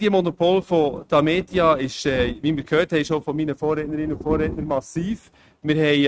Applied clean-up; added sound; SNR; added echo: neural mask model RNNoise.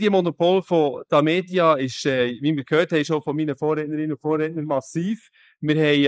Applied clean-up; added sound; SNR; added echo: neural mask model Resemble Enhance denoiser.